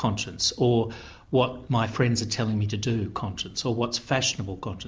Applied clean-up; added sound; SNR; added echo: none; none; none; none.